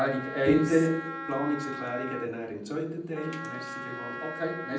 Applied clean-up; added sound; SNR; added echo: none; Wind instrument, woodwind instrument; 10 dB; reverberation time 0.6 s.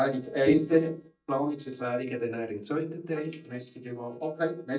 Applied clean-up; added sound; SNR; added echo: neural mask model DeepFilterNet 3.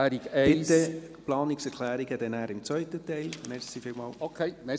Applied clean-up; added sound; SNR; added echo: none; none; none; none.